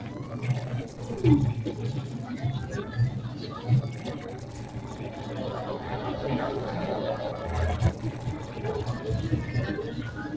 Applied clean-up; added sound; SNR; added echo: neural separator model SepFormer DNS4.